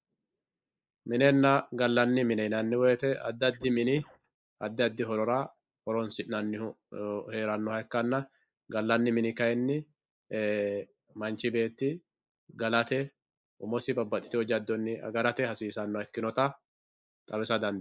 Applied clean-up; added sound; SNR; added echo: neural mask model Resemble Enhance denoiser.